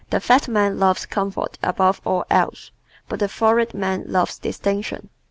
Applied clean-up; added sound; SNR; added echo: none; none; none; none.